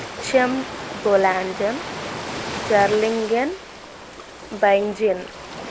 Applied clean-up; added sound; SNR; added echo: none; Ocean; 10 dB; none.